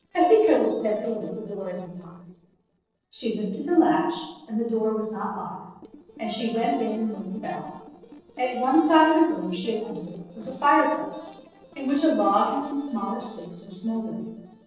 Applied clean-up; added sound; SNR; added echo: neural separator model SepFormer DNS4.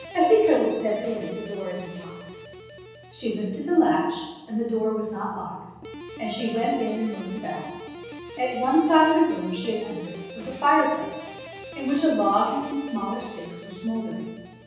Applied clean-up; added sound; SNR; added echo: none; Guitar; 15 dB; reverberation time 1.1 s.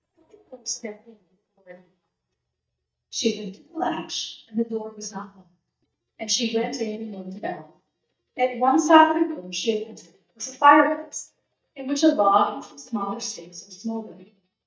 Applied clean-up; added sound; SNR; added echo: neural mask model DeepFilterNet 3.